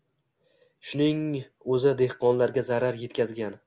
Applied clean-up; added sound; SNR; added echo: none; none; none; none.